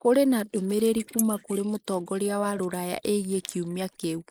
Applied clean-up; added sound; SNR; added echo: neural mask model Resemble Enhance denoiser.